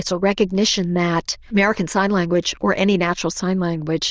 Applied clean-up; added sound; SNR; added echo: neural diffusion model UNIVERSE++.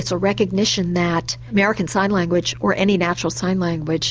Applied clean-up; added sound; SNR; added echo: none; none; none; none.